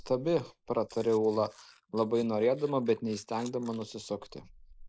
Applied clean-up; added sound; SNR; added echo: neural mask model Resemble Enhance denoiser.